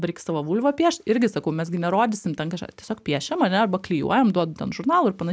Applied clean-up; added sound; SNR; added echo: none; none; none; none.